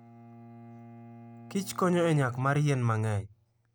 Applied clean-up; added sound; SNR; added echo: none; Bowed string instrument; 20 dB; none.